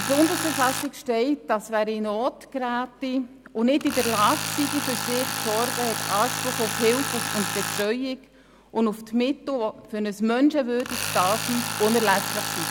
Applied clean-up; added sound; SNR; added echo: none; Tools; 6 dB; none.